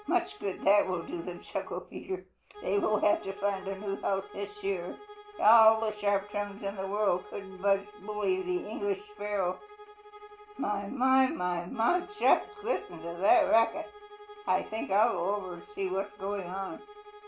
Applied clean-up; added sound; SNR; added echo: none; Bowed string instrument; 18 dB; none.